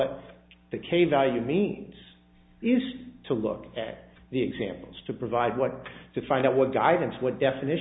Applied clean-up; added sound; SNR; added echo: none; none; none; none.